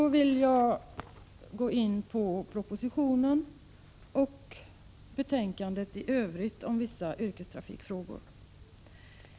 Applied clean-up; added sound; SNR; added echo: none; none; none; none.